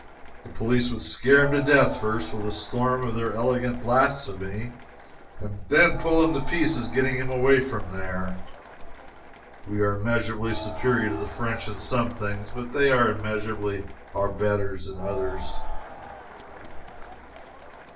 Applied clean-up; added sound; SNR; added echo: none; Crowd; 17 dB; reverberation time 0.3 s.